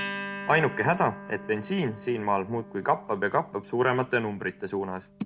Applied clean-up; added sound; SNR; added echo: none; Acoustic guitar; 13 dB; none.